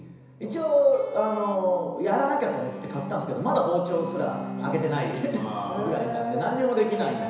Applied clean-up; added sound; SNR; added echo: none; Bowed string instrument; 14 dB; reverberation time 1.0 s.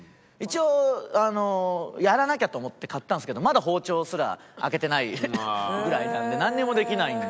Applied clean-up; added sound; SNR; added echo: none; none; none; none.